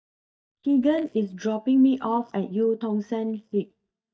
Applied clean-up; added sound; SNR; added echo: neural mask model DeepFilterNet 3.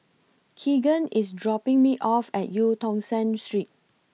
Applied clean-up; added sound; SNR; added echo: none; none; none; none.